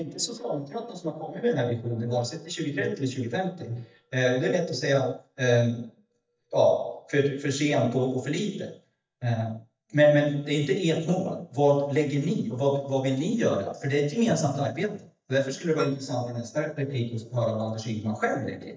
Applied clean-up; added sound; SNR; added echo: neural mask model DeepFilterNet 3.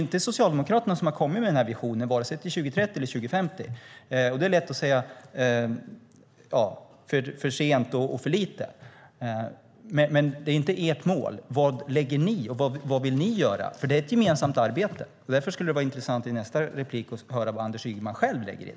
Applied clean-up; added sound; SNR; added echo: none; none; none; none.